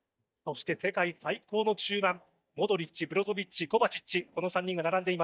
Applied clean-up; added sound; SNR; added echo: neural mask model DeepFilterNet 3.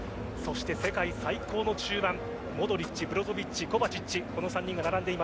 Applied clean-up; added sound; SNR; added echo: none; Clock; 14 dB; none.